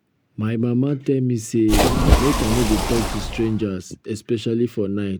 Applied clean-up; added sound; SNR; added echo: none; Splash, splatter; -2 dB; none.